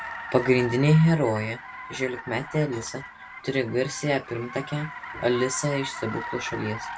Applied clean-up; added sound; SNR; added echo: none; Car; 12 dB; none.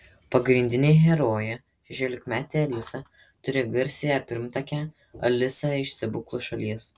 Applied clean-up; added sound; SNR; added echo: none; none; none; none.